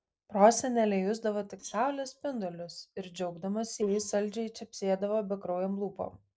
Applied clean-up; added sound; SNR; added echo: neural separator model SepFormer DNS4.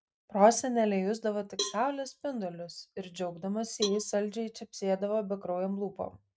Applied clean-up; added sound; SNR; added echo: neural mask model RNNoise.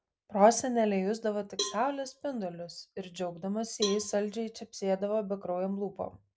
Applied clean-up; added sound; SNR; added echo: none; Cowbell; 12 dB; none.